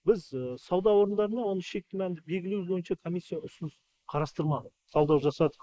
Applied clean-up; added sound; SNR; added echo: neural mask model Resemble Enhance denoiser.